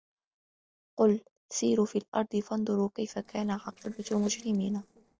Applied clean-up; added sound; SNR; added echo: neural separator model SepFormer DNS4.